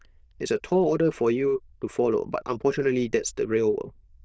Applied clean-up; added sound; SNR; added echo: neural diffusion model UNIVERSE++.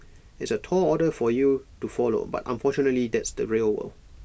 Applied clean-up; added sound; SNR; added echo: none; none; none; none.